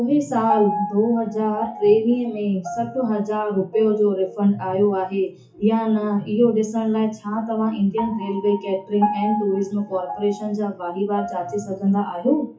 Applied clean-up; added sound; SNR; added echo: classical method WPE with log-MMSE.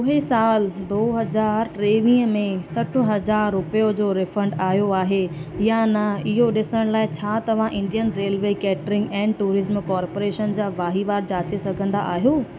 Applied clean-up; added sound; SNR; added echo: none; none; none; none.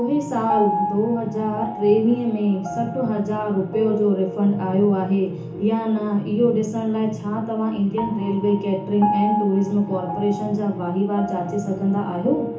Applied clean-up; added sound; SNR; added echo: none; Piano; 10 dB; reverberation time 0.8 s.